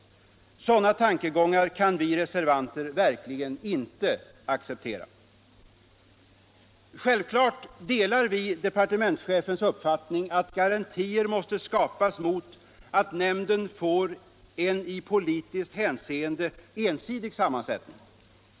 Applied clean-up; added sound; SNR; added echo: none; none; none; none.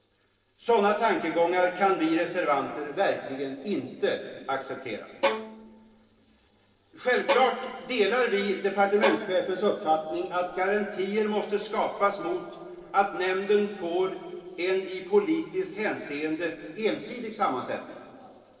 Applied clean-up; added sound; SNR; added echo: neural separator model SepFormer DNS4.